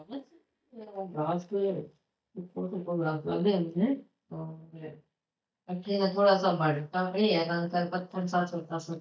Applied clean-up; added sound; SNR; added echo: neural mask model DeepFilterNet 3.